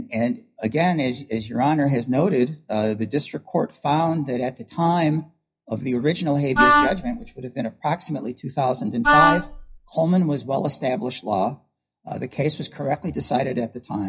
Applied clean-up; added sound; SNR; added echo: classical method WPE with log-MMSE.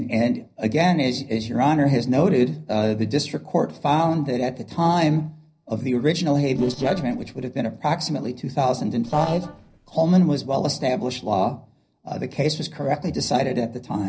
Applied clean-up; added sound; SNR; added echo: neural separator model SepFormer DNS4.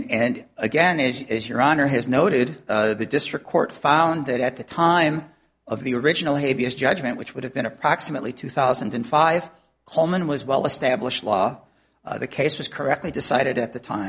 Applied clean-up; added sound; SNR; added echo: none; none; none; none.